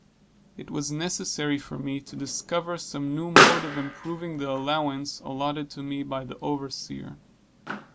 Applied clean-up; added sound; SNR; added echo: none; Explosion; -2 dB; none.